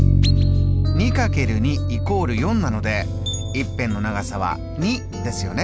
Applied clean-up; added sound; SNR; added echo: none; Bass guitar; -3 dB; none.